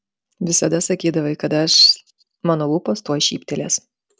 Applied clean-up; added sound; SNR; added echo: none; none; none; none.